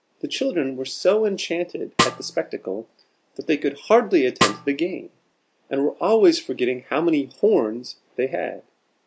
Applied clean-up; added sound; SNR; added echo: none; Snare drum; 4 dB; none.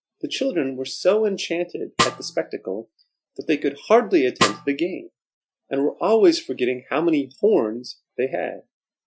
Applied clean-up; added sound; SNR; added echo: classical method Wiener filter.